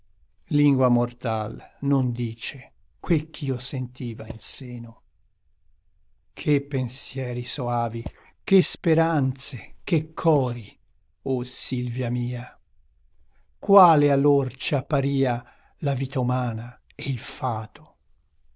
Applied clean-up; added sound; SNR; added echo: neural diffusion model UNIVERSE++.